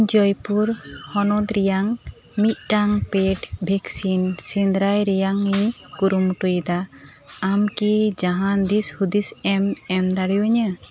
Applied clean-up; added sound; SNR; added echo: none; none; none; none.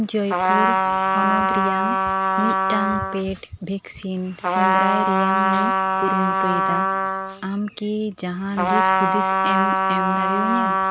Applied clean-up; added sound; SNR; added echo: none; Trumpet; -5 dB; none.